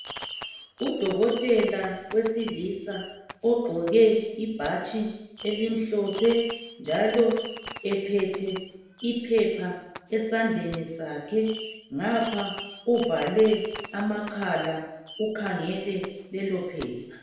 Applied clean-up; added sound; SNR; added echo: none; Fireworks; 15 dB; reverberation time 1.0 s.